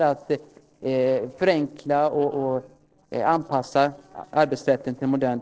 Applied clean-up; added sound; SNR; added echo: neural separator model SepFormer DNS4.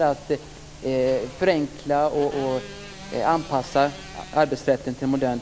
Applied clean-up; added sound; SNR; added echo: none; Motorcycle; 20 dB; none.